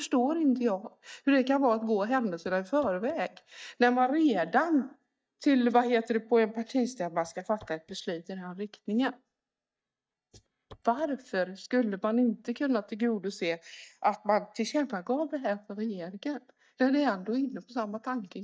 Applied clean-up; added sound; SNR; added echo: neural mask model DeepFilterNet 3.